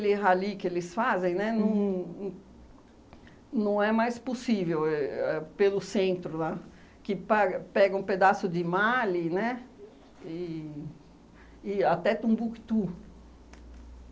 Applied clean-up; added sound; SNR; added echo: none; none; none; none.